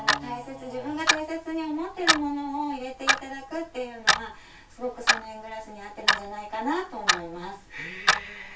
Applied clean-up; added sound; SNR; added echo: none; Clock; -4 dB; reverberation time 0.2 s.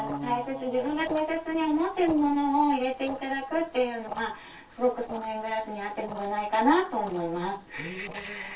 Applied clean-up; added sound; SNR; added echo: neural separator model SepFormer DNS4.